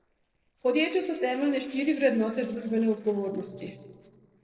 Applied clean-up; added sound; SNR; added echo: neural separator model SepFormer DNS4.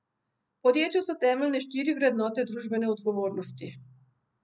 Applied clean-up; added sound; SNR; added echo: none; none; none; none.